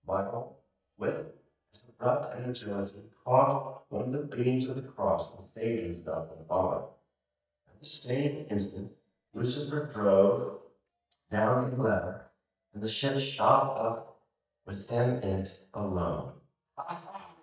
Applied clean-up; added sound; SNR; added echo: neural mask model DeepFilterNet 3.